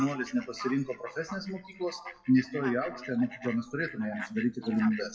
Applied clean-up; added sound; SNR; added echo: classical method WPE with log-MMSE.